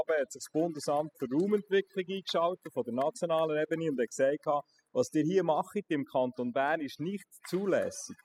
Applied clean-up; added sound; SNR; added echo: classical method spectral subtraction.